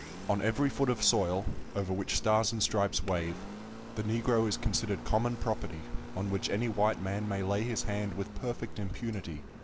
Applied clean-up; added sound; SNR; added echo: none; Engine; 14 dB; none.